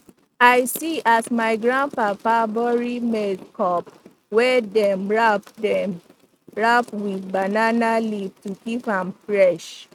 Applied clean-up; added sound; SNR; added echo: neural mask model RNNoise.